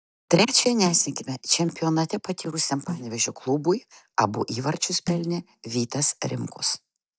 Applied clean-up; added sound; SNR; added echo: neural mask model DeepFilterNet 3.